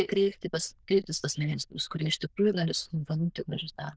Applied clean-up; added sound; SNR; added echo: neural diffusion model UNIVERSE++.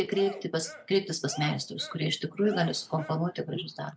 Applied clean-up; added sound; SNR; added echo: none; Cheering; 15 dB; none.